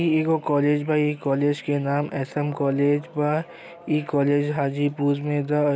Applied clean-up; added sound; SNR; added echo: none; none; none; none.